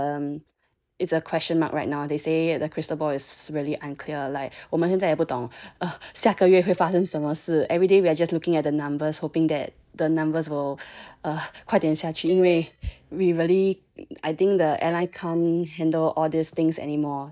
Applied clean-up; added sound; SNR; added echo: neural mask model DeepFilterNet 3.